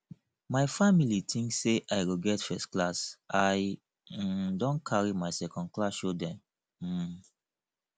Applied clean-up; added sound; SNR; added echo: none; none; none; none.